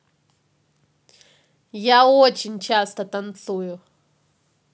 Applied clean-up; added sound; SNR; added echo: none; none; none; none.